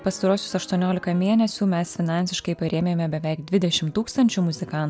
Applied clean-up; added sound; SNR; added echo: none; none; none; none.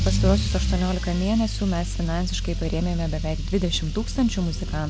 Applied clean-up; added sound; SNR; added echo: none; Engine starting / Accelerating, revving, vroom / Car; 0 dB; none.